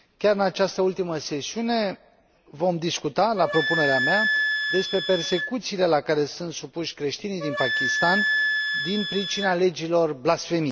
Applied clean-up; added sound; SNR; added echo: none; Wind instrument, woodwind instrument; 2 dB; none.